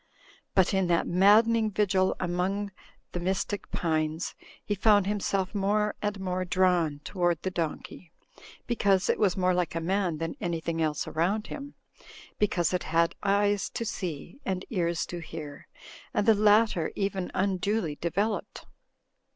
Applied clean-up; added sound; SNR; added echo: none; none; none; none.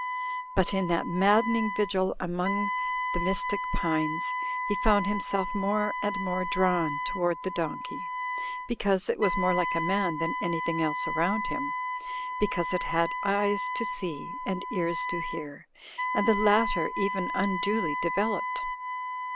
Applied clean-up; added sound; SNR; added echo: none; Wind instrument, woodwind instrument; 3 dB; none.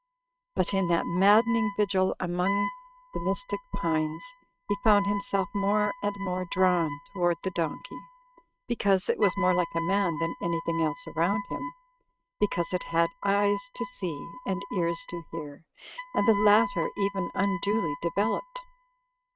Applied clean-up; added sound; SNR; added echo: neural mask model RNNoise.